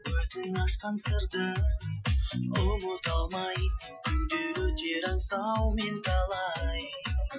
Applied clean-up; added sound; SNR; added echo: classical method Wiener filter.